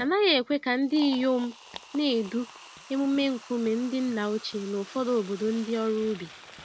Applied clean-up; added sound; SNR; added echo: none; Liquid; 20 dB; none.